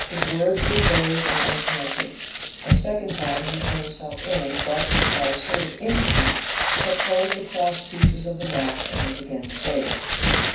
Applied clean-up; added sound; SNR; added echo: none; Crumpling, crinkling; -4 dB; reverberation time 0.6 s.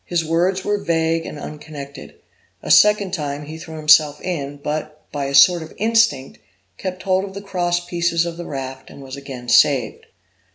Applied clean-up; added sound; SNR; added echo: none; none; none; none.